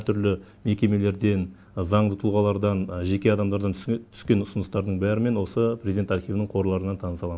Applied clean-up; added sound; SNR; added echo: none; none; none; none.